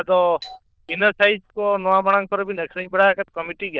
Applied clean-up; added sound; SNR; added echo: neural diffusion model UNIVERSE++.